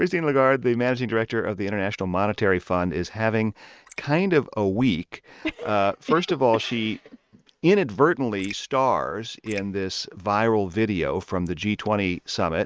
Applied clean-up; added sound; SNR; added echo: neural mask model RNNoise.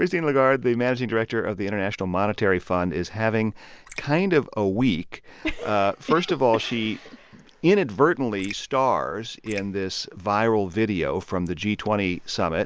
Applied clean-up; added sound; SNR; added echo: none; Raindrop; 18 dB; none.